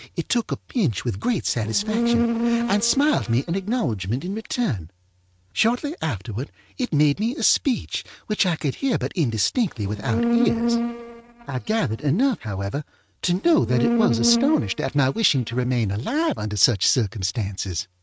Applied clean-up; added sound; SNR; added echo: neural mask model RNNoise.